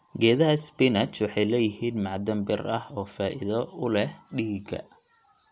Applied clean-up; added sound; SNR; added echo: none; none; none; none.